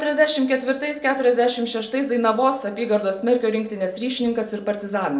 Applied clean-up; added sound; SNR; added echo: none; none; none; reverberation time 0.4 s.